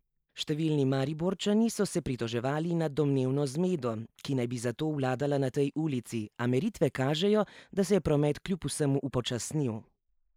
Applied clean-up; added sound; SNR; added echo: neural mask model Resemble Enhance denoiser.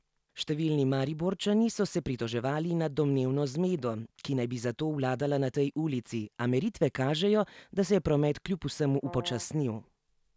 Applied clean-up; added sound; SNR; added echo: none; Brass instrument; 16 dB; none.